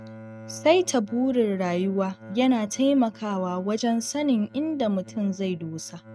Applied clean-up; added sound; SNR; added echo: neural mask model RNNoise.